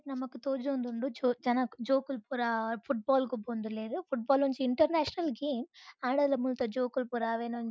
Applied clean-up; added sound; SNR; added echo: none; none; none; none.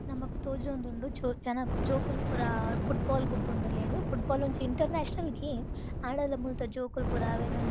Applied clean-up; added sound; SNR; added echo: none; Fire; -2 dB; none.